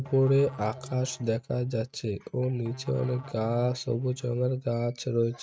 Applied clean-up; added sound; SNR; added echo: neural mask model RNNoise.